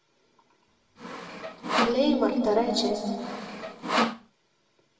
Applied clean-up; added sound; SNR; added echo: none; Sawing; 2 dB; reverberation time 2.2 s.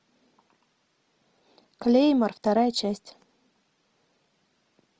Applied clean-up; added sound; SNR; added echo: none; none; none; none.